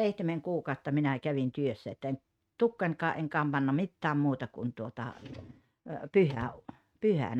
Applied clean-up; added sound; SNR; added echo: neural mask model RNNoise.